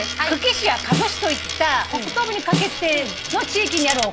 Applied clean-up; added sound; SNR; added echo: none; Snare drum + Coin (dropping); 4 dB; none.